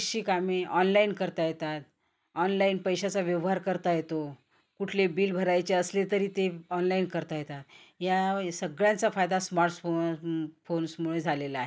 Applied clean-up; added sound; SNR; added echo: none; none; none; none.